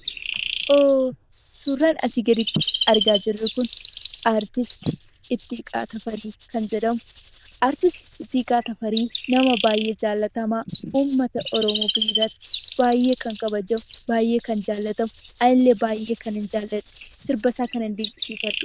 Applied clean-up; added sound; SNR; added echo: neural diffusion model UNIVERSE++.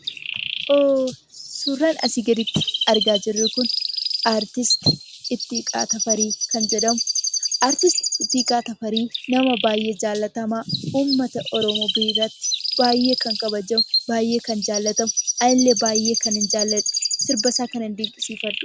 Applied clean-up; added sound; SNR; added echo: none; Chirp, tweet; 3 dB; none.